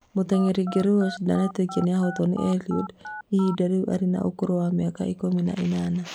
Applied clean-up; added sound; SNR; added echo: none; Telephone; 15 dB; none.